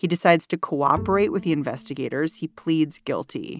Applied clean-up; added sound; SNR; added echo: none; Bowed string instrument; 16 dB; none.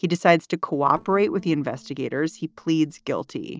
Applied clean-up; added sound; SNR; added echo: neural separator model SepFormer DNS4.